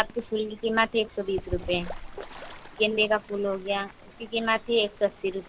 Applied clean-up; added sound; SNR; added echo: none; Bird / Fowl; 14 dB; none.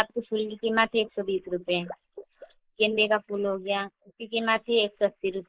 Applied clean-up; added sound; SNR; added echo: neural mask model Resemble Enhance denoiser.